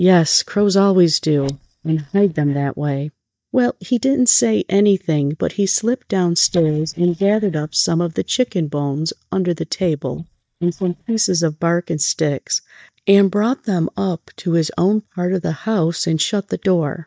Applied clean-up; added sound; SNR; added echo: neural mask model DeepFilterNet 3.